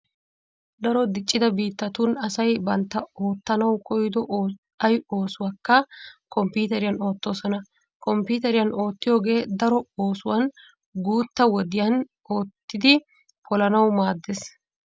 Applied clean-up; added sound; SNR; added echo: none; none; none; none.